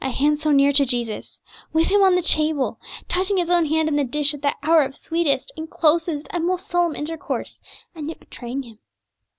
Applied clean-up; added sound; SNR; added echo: none; none; none; none.